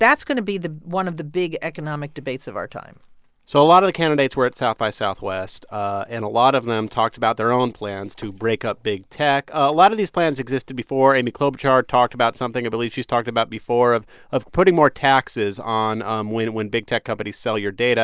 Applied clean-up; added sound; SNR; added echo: none; none; none; none.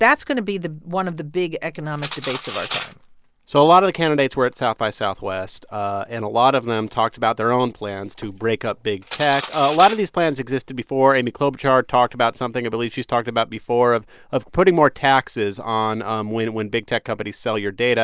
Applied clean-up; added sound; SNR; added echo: none; Cutlery, silverware; 14 dB; none.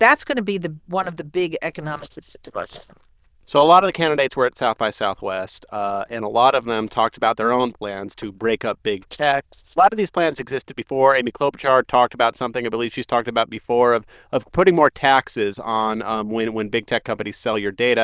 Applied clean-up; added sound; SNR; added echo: neural diffusion model UNIVERSE++.